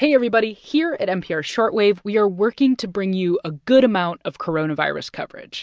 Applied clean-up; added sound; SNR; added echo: none; none; none; none.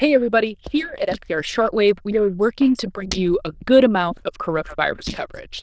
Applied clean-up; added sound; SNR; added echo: neural diffusion model UNIVERSE++.